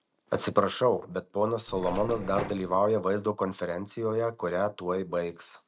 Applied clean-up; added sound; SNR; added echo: none; Mechanisms; 9 dB; none.